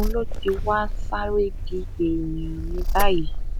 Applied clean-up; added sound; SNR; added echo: none; Purr; -2 dB; none.